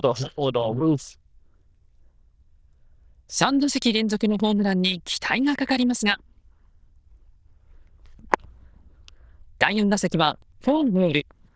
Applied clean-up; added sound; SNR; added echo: neural diffusion model UNIVERSE++.